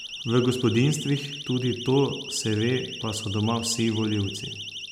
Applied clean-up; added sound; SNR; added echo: none; Siren; 11 dB; none.